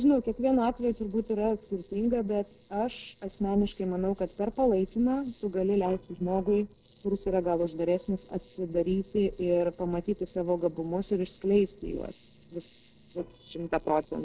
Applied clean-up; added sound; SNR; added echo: neural separator model SepFormer DNS4.